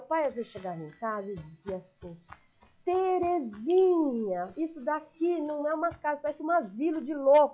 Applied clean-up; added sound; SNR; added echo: classical method log-MMSE.